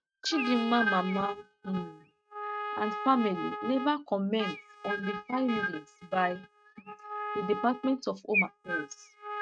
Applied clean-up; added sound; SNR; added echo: neural mask model RNNoise.